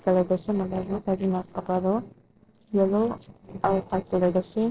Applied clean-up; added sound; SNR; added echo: neural separator model SepFormer DNS4.